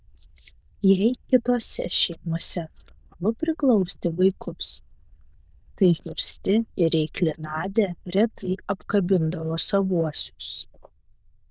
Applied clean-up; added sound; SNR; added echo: neural diffusion model UNIVERSE++.